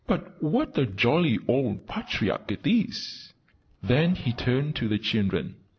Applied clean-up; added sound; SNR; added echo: none; none; none; none.